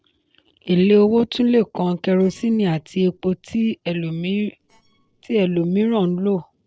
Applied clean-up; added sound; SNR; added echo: neural separator model SepFormer DNS4.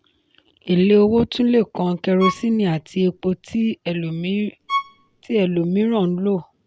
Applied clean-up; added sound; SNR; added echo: none; Bowed string instrument; 10 dB; none.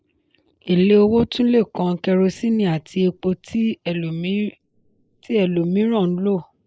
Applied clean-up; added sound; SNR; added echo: neural mask model Resemble Enhance denoiser.